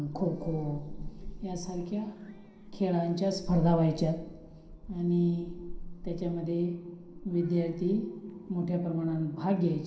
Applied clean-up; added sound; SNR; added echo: none; Meow / Purr; 13 dB; reverberation time 0.5 s.